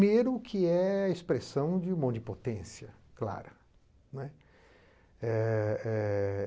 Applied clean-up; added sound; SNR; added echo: none; none; none; none.